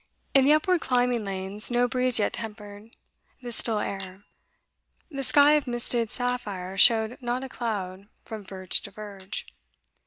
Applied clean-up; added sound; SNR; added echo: none; Chink, clink; 19 dB; none.